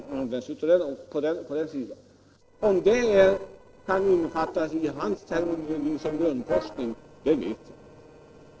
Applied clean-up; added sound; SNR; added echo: neural separator model SepFormer DNS4.